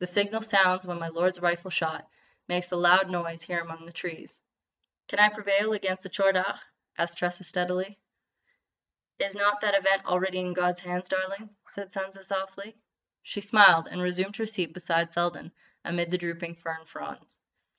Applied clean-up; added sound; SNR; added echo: neural mask model DeepFilterNet 3.